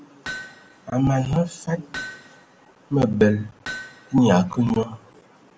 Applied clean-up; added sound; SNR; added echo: none; Hammer; 16 dB; none.